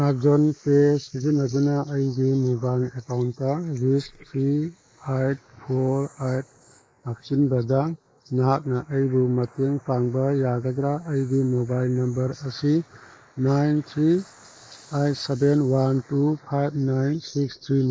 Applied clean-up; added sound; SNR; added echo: neural mask model Resemble Enhance denoiser.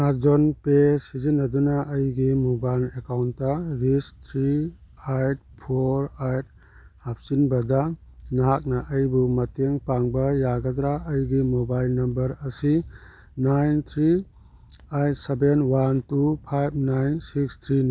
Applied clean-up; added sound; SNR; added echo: none; none; none; none.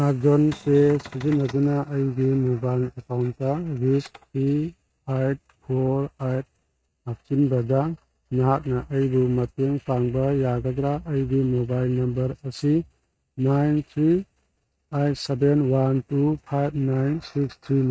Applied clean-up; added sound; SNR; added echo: neural mask model RNNoise.